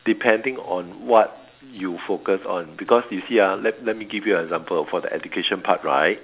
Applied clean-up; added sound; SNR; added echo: none; none; none; none.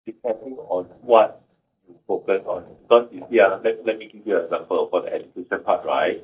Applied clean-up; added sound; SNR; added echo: neural mask model DeepFilterNet 3.